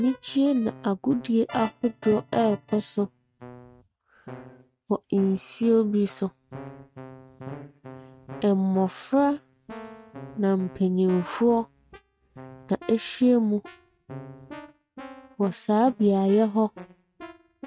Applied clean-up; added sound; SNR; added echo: neural mask model RNNoise.